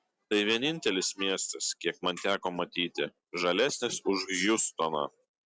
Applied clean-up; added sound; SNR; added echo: none; none; none; none.